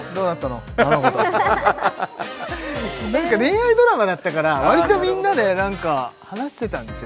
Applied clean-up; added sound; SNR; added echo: none; none; none; none.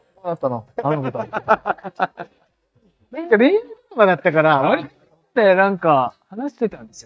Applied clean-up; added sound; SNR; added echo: neural mask model DeepFilterNet 3.